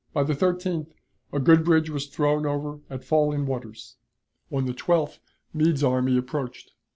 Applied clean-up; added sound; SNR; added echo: none; none; none; none.